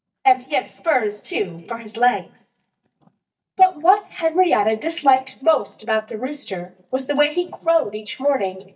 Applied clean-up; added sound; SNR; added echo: neural mask model DeepFilterNet 3.